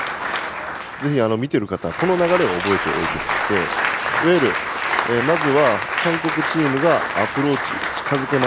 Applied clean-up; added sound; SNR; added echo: none; Applause; 3 dB; none.